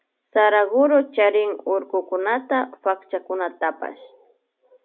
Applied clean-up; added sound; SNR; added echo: none; none; none; none.